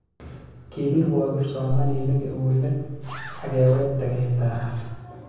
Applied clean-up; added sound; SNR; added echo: none; Zipper (clothing); 7 dB; reverberation time 1.1 s.